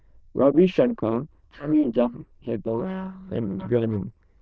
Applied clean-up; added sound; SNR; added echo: neural diffusion model UNIVERSE++.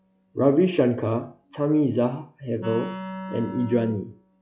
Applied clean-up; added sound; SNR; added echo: classical method log-MMSE.